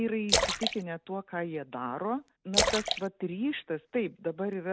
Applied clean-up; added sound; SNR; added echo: none; Splash, splatter; 0 dB; none.